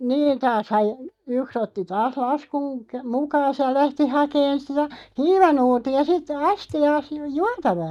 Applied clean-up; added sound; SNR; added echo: neural mask model DeepFilterNet 3.